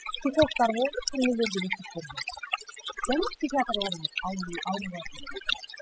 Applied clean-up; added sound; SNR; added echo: classical method spectral subtraction.